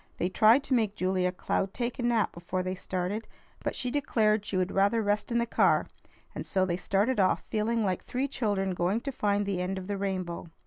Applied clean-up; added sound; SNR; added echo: none; none; none; none.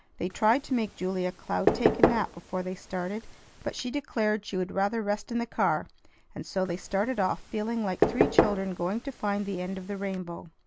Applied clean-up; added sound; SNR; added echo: none; Knock / Wood; 1 dB; none.